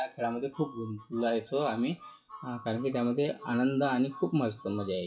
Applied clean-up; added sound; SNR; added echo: classical method WPE with log-MMSE.